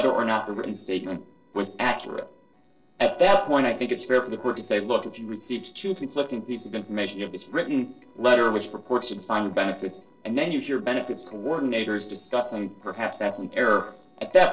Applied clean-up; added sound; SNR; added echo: neural separator model SepFormer DNS4.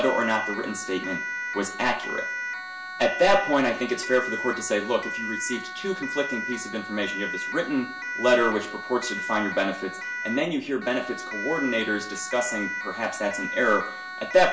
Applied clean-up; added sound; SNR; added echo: none; Siren; 7 dB; reverberation time 0.2 s.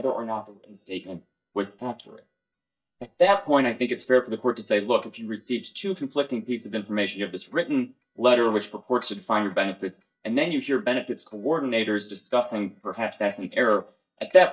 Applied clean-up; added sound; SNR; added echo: neural mask model DeepFilterNet 3.